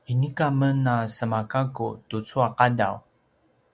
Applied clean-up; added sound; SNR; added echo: none; none; none; none.